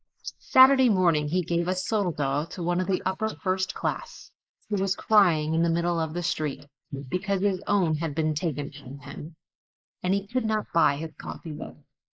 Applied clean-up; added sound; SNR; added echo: neural mask model Resemble Enhance denoiser.